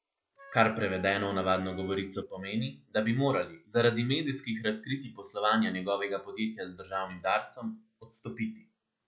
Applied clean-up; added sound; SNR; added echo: none; Wind instrument, woodwind instrument; 19 dB; none.